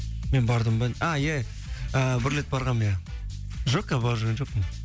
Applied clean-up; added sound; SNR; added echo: none; none; none; none.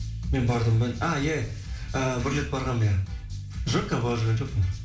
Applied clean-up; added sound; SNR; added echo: none; none; none; reverberation time 0.5 s.